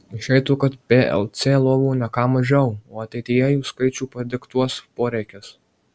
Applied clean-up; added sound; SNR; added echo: none; none; none; none.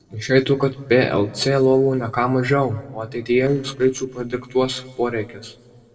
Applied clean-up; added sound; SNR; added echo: neural separator model SepFormer DNS4.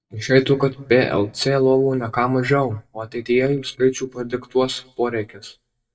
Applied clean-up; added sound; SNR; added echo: neural mask model DeepFilterNet 3.